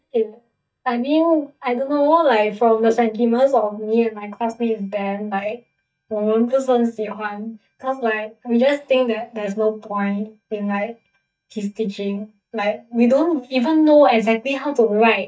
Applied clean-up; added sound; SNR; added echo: neural mask model DeepFilterNet 3.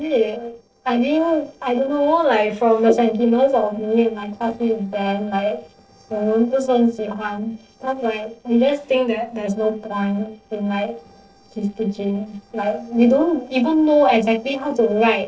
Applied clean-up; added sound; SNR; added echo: neural separator model SepFormer DNS4.